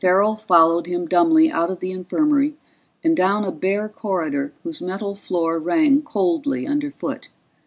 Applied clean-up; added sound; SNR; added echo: none; none; none; none.